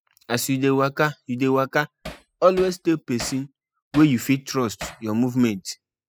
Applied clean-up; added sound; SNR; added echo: classical method spectral subtraction.